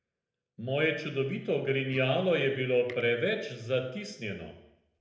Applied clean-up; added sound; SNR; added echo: neural separator model SepFormer DNS4.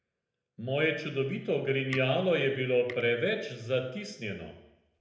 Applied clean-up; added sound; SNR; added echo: none; Tick; 17 dB; reverberation time 0.8 s.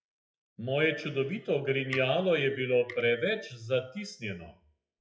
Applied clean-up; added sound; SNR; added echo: classical method WPE with log-MMSE.